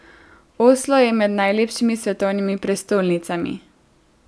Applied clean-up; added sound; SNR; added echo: none; none; none; none.